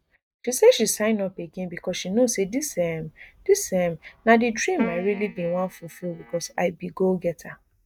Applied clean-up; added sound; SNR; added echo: neural mask model DeepFilterNet 3.